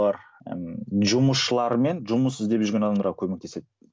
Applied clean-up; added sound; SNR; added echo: none; none; none; none.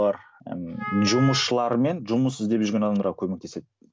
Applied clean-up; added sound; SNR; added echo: none; Wind instrument, woodwind instrument; 11 dB; none.